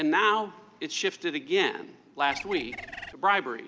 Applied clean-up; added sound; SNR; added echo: none; Bird; 11 dB; none.